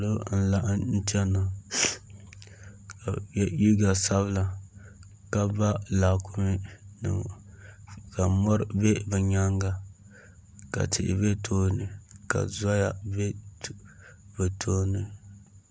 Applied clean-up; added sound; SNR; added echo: none; none; none; none.